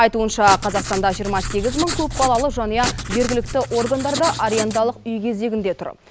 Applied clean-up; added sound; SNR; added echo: none; Writing; 8 dB; none.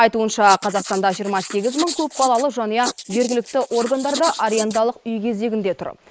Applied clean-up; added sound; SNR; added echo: neural mask model Resemble Enhance denoiser.